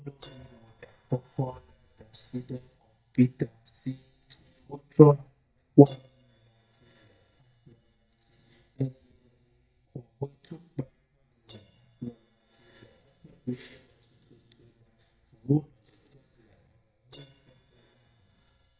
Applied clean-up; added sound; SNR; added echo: neural mask model DeepFilterNet 3.